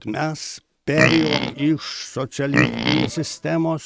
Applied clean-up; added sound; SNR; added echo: neural mask model RNNoise.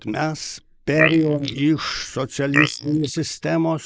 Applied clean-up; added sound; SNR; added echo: neural mask model Resemble Enhance denoiser.